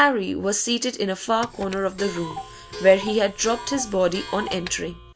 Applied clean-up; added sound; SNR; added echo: none; Clock; 13 dB; none.